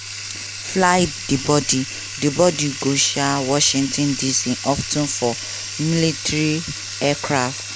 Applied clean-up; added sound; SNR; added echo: none; Bathtub (filling or washing); 9 dB; none.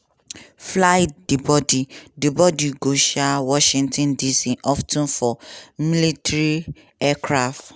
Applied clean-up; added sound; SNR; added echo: none; none; none; none.